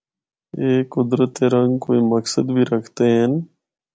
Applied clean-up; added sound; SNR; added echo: none; none; none; none.